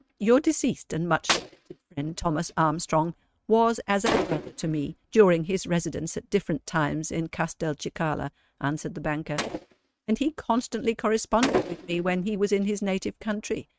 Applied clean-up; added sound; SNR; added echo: neural mask model RNNoise.